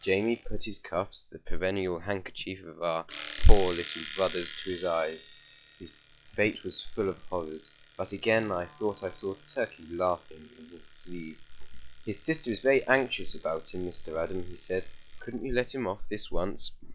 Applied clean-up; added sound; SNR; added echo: classical method log-MMSE.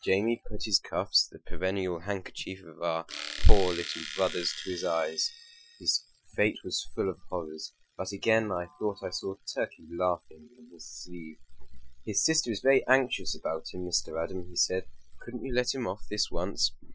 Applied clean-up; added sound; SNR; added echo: classical method Wiener filter.